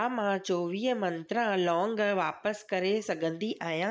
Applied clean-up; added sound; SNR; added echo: neural mask model Resemble Enhance denoiser.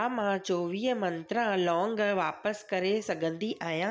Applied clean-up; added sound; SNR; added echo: none; none; none; none.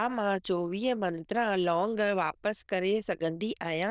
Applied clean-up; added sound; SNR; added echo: neural diffusion model UNIVERSE++.